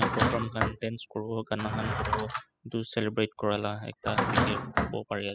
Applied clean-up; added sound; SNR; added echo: classical method spectral subtraction.